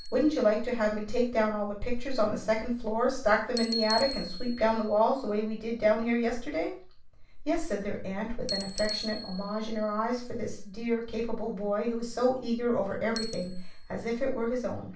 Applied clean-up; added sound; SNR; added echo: none; Bicycle; 14 dB; reverberation time 0.3 s.